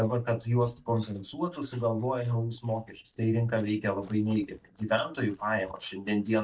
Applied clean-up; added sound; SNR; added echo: neural mask model DeepFilterNet 3.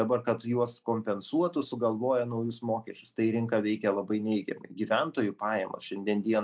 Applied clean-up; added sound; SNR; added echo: none; none; none; none.